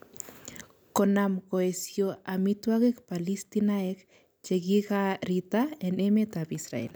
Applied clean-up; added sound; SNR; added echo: none; none; none; none.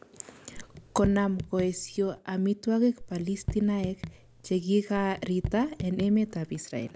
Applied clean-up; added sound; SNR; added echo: none; Raindrop / Drip; 11 dB; none.